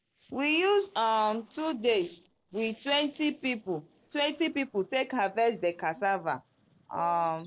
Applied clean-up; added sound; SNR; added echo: neural separator model SepFormer DNS4.